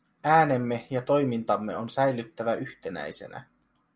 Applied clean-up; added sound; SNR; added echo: none; none; none; none.